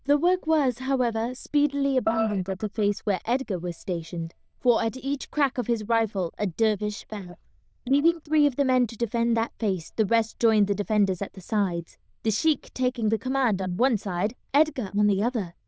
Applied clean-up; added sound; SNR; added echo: neural diffusion model UNIVERSE++.